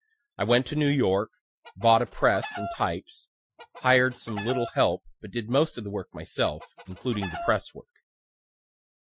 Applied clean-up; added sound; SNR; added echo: classical method Wiener filter.